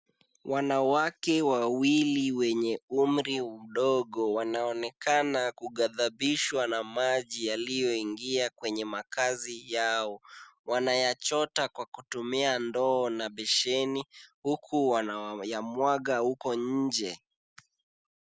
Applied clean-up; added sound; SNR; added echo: none; none; none; none.